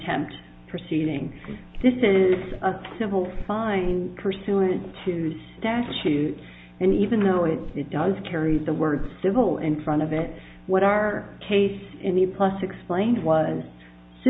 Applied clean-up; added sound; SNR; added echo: none; Walk, footsteps; 14 dB; none.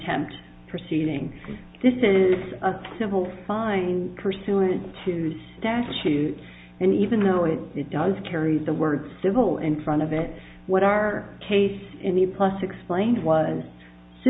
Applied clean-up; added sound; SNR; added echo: none; none; none; none.